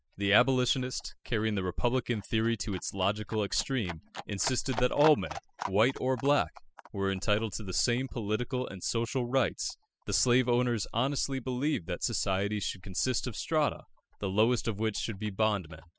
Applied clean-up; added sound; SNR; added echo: classical method spectral subtraction.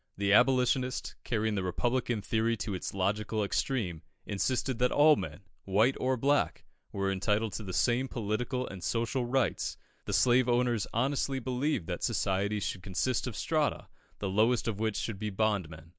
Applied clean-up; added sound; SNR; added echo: none; none; none; none.